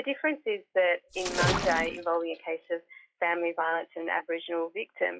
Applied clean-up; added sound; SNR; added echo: classical method log-MMSE.